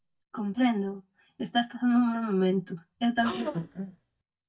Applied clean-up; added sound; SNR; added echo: neural mask model DeepFilterNet 3.